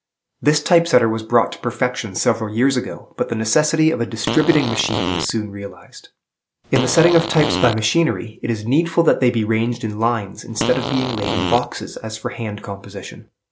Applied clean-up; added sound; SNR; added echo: none; Fart; 4 dB; none.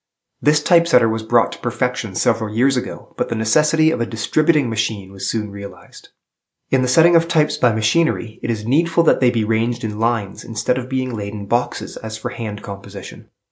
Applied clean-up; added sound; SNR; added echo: none; none; none; none.